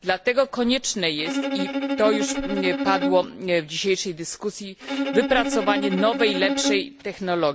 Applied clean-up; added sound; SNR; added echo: none; Bowed string instrument; 3 dB; none.